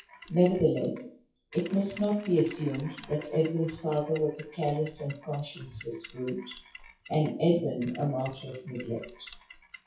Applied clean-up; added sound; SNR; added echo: classical method WPE with log-MMSE.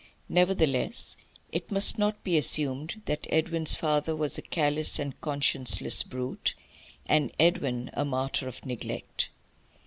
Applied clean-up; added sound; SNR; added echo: none; none; none; none.